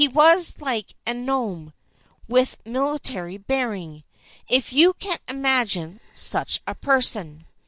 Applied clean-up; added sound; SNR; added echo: none; none; none; none.